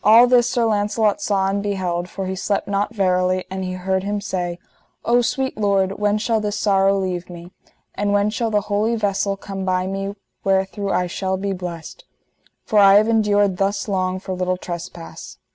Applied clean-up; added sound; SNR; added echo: none; none; none; none.